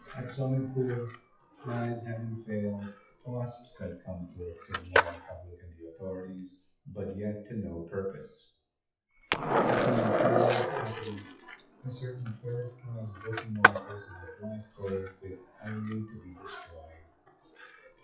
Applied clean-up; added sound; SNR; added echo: classical method WPE with log-MMSE.